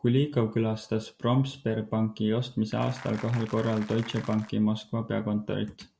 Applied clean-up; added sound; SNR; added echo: none; Applause; 17 dB; none.